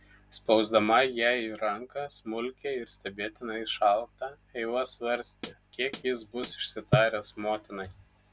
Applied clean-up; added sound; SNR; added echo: none; Hi-hat; 5 dB; none.